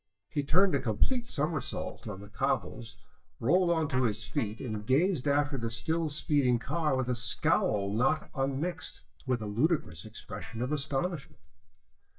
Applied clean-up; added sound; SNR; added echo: neural mask model DeepFilterNet 3.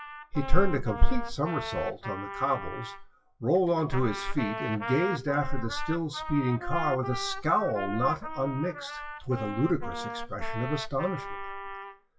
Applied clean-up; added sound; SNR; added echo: classical method WPE with log-MMSE.